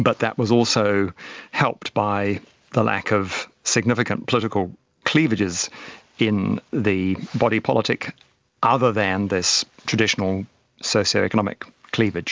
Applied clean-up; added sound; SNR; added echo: none; none; none; none.